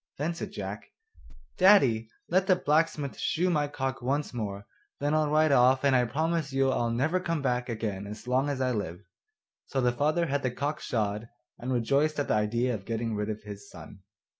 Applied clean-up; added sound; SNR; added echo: none; none; none; none.